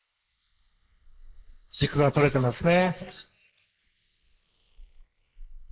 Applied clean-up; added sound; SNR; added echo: neural mask model Resemble Enhance denoiser.